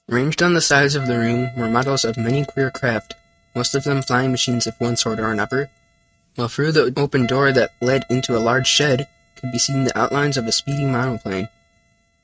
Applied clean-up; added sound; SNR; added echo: neural mask model RNNoise.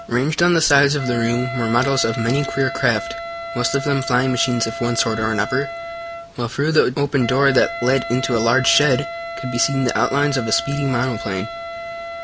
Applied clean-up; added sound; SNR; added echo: none; Wind instrument, woodwind instrument; 10 dB; none.